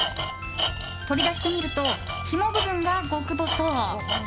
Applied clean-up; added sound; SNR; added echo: none; Tools + Cricket; 2 dB; none.